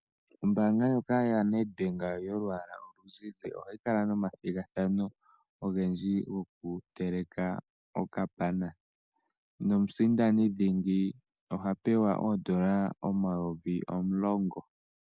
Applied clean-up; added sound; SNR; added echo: none; none; none; none.